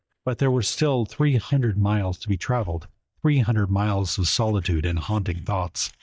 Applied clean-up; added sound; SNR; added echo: neural mask model DeepFilterNet 3.